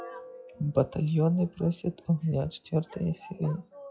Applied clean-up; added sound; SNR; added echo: classical method log-MMSE.